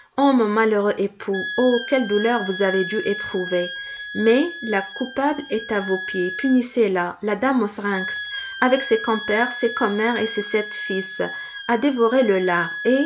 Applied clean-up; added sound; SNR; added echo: none; Wind instrument, woodwind instrument; 11 dB; none.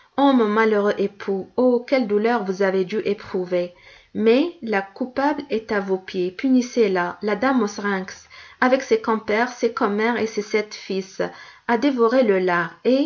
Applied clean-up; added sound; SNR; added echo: none; none; none; none.